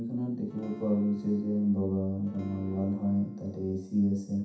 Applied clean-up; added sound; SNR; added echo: none; Acoustic guitar / Strum; 16 dB; reverberation time 0.6 s.